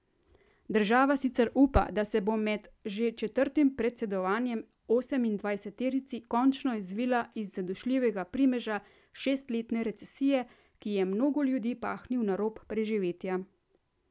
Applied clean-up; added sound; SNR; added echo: none; none; none; none.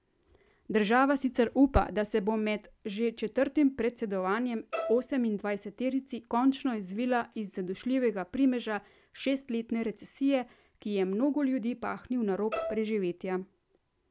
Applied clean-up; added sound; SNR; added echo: none; Bowed string instrument; 9 dB; none.